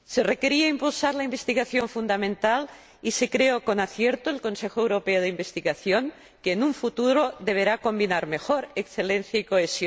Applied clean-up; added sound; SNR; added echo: none; none; none; none.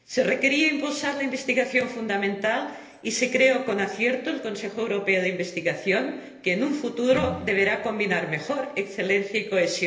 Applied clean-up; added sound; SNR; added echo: none; Electric guitar; 13 dB; reverberation time 1.4 s.